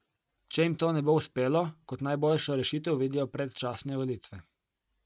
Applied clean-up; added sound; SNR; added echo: none; none; none; none.